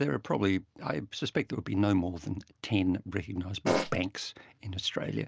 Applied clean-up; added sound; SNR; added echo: none; Fart; -3 dB; none.